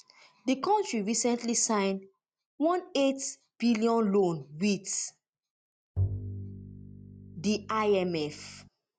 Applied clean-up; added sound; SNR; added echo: none; Bowed string instrument; 7 dB; none.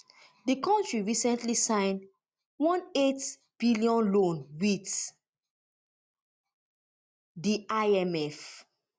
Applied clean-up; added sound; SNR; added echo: none; none; none; none.